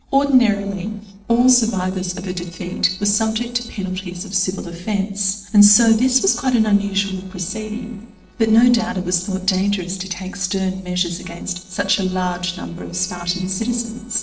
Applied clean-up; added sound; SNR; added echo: neural separator model SepFormer DNS4.